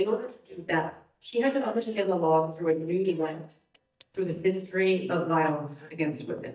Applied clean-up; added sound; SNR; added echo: neural mask model DeepFilterNet 3.